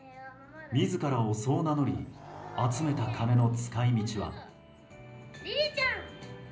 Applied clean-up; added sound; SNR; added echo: none; Motorcycle; 18 dB; reverberation time 0.5 s.